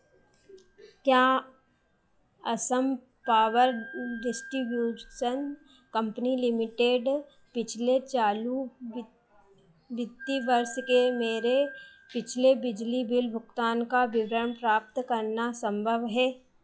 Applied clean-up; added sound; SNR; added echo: classical method log-MMSE.